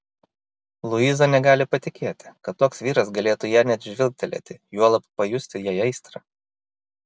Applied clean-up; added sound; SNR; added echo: none; none; none; none.